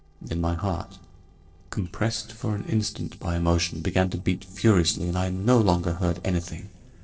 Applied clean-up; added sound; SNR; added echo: neural separator model SepFormer DNS4.